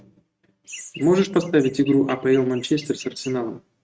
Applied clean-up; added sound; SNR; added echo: neural mask model RNNoise.